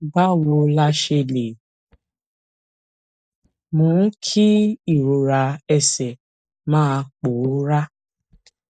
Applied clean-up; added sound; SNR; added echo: neural mask model DeepFilterNet 3.